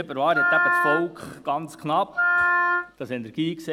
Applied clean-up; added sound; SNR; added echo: none; Wind instrument, woodwind instrument; -3 dB; none.